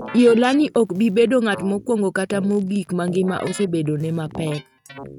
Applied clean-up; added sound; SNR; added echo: neural mask model RNNoise.